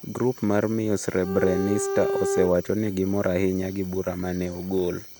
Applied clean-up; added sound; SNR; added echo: none; Bowed string instrument; 3 dB; none.